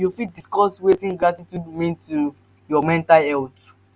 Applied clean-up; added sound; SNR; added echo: none; none; none; none.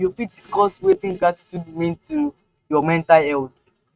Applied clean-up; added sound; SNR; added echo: neural mask model RNNoise.